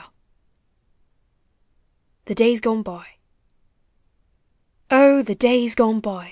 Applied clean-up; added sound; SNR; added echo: none; none; none; none.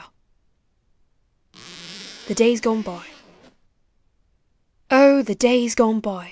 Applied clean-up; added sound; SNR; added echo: none; Zipper (clothing); 20 dB; none.